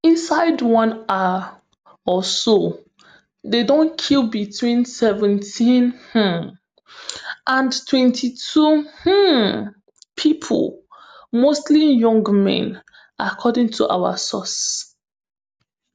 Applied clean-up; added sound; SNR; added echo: none; none; none; none.